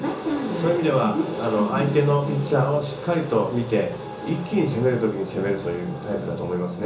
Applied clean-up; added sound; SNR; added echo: none; none; none; reverberation time 0.7 s.